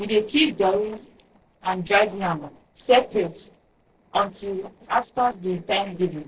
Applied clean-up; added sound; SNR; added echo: neural separator model SepFormer DNS4.